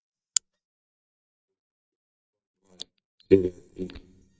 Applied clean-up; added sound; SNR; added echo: neural mask model DeepFilterNet 3.